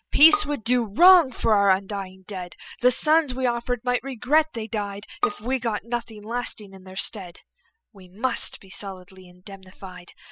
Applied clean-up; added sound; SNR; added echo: classical method spectral subtraction.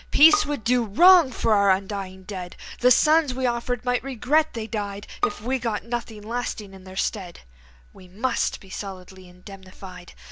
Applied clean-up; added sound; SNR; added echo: none; Bowed string instrument; 11 dB; none.